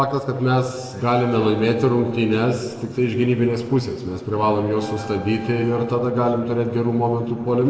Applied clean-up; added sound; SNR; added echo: neural separator model SepFormer DNS4.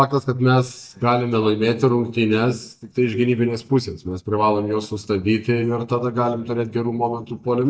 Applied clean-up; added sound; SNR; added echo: neural mask model DeepFilterNet 3.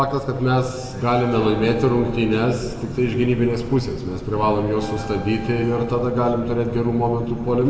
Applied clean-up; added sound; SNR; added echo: none; Wind instrument, woodwind instrument; 19 dB; reverberation time 1.8 s.